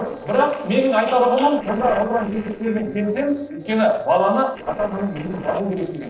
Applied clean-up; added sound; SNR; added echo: neural separator model SepFormer DNS4.